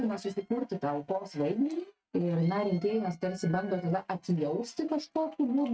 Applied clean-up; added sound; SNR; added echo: neural mask model RNNoise.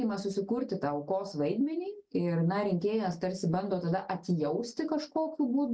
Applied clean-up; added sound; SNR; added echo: none; none; none; none.